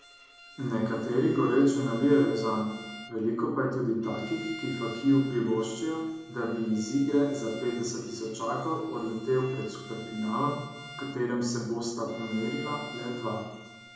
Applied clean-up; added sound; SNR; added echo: none; Bowed string instrument; 18 dB; reverberation time 0.9 s.